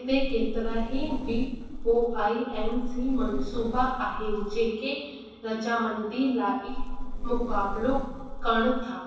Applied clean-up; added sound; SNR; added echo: neural separator model SepFormer DNS4.